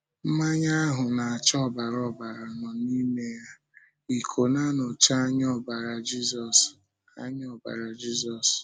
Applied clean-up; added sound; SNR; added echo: none; none; none; none.